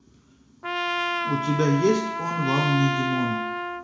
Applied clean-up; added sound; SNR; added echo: none; Trumpet; 2 dB; reverberation time 0.6 s.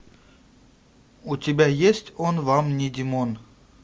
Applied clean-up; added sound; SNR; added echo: none; none; none; none.